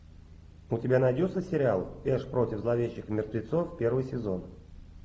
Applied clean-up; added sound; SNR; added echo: none; none; none; none.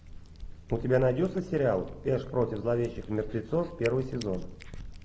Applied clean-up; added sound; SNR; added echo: none; Cat; 13 dB; none.